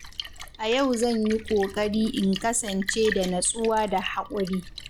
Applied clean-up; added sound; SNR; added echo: none; Splash, splatter; 12 dB; none.